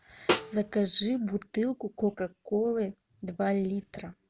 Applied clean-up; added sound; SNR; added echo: none; Snare drum; 3 dB; none.